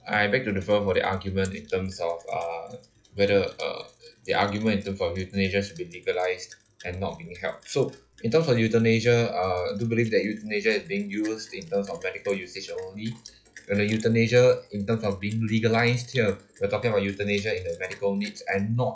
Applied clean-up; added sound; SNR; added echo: classical method log-MMSE.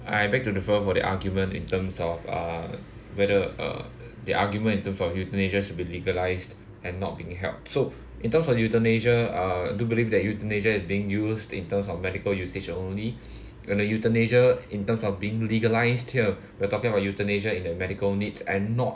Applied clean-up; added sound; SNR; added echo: none; none; none; none.